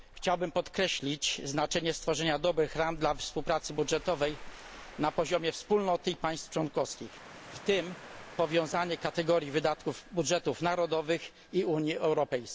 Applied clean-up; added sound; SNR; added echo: none; Engine + Waves, surf; 17 dB; none.